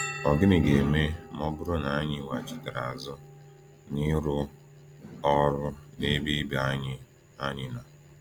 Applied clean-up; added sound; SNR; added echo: none; Bell; 17 dB; none.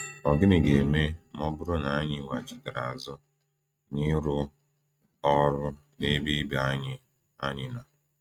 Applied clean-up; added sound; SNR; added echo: neural mask model RNNoise.